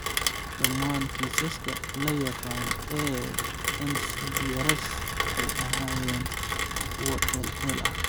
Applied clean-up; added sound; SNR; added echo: none; Rain; -4 dB; none.